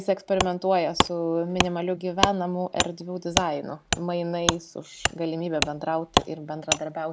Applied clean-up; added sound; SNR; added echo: none; Wood; 2 dB; none.